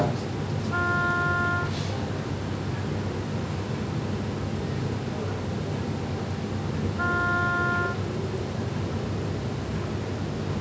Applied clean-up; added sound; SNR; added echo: none; Wind instrument, woodwind instrument; 1 dB; none.